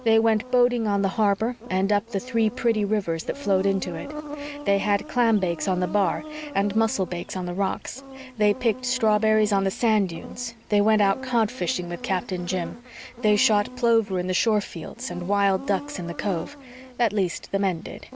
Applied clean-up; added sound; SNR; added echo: none; Insect; 15 dB; none.